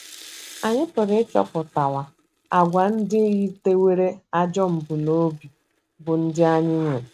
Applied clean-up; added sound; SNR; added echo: neural mask model RNNoise.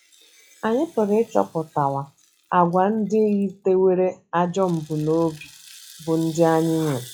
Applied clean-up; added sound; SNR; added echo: classical method log-MMSE.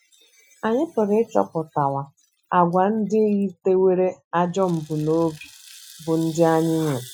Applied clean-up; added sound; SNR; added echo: classical method Wiener filter.